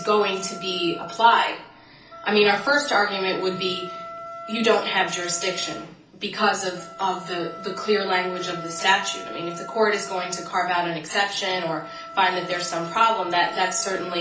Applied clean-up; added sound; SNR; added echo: none; Wind instrument, woodwind instrument; 14 dB; reverberation time 0.4 s.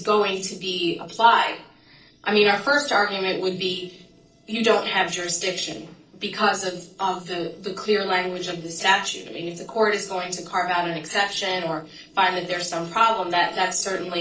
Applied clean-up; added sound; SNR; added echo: neural separator model SepFormer DNS4.